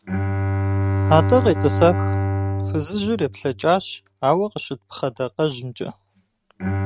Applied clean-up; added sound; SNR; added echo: neural mask model RNNoise.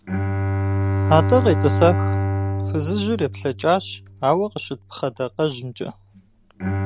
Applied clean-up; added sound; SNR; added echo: none; Bowed string instrument; 1 dB; none.